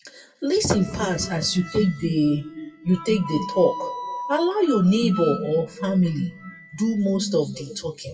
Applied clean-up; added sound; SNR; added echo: classical method WPE with log-MMSE.